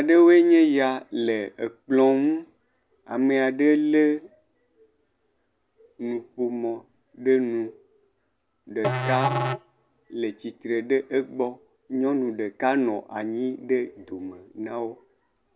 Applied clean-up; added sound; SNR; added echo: none; Musical instrument; 6 dB; none.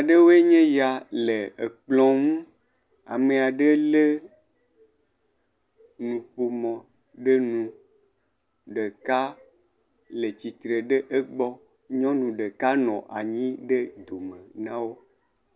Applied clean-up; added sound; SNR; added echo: none; none; none; none.